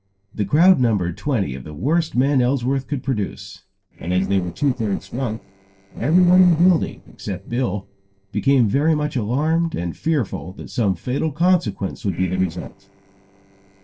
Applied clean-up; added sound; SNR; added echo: neural separator model SepFormer DNS4.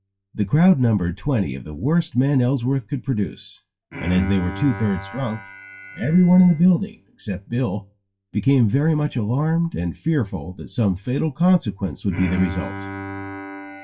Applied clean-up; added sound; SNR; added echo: classical method WPE with log-MMSE.